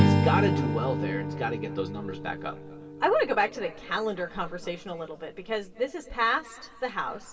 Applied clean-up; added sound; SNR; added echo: none; Strum; 1 dB; reverberation time 2.3 s.